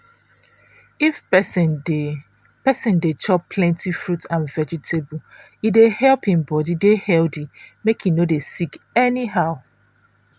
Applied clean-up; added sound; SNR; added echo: none; none; none; none.